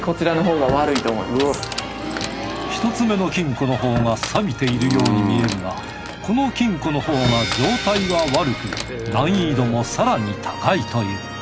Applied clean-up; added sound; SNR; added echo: none; Squeak; 11 dB; none.